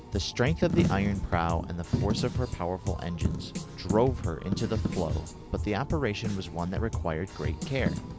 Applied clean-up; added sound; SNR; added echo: none; Drum kit + Coin (dropping); 2 dB; none.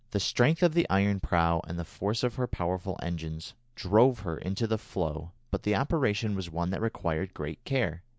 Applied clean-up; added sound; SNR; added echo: none; none; none; none.